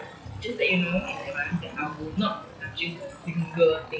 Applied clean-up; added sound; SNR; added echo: classical method WPE with log-MMSE.